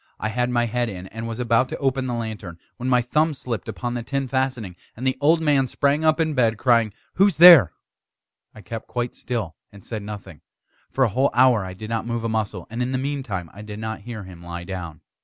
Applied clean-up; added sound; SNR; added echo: none; none; none; none.